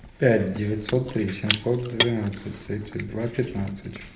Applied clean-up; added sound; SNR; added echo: none; Chewing, mastication; 7 dB; reverberation time 0.9 s.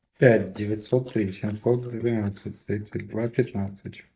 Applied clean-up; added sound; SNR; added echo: neural mask model DeepFilterNet 3.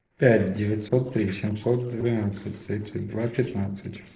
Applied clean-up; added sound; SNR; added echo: neural separator model SepFormer DNS4.